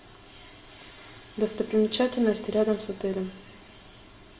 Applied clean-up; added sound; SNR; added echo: none; none; none; reverberation time 0.6 s.